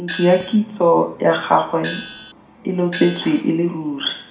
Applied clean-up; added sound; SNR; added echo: none; Gong; 12 dB; reverberation time 0.5 s.